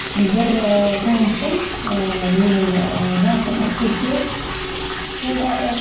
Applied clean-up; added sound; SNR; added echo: none; Liquid; 7 dB; reverberation time 0.9 s.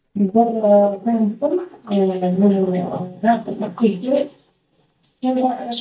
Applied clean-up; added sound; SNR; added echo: neural mask model DeepFilterNet 3.